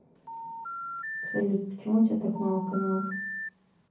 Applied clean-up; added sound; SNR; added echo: none; Telephone; 8 dB; reverberation time 0.6 s.